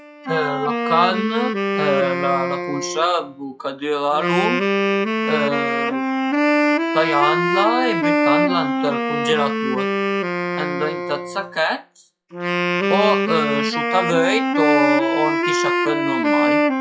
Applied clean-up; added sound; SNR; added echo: classical method log-MMSE.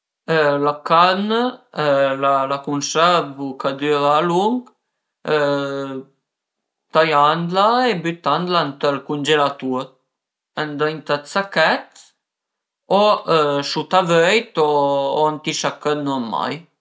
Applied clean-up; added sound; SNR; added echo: none; none; none; none.